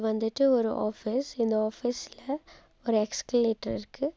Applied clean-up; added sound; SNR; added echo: none; none; none; none.